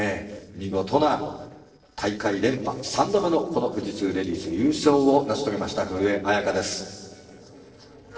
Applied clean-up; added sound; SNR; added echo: neural separator model SepFormer DNS4.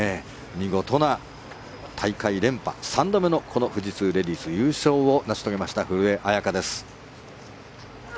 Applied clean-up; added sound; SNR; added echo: none; none; none; none.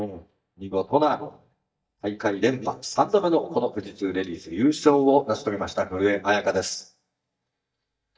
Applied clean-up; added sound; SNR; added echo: neural mask model DeepFilterNet 3.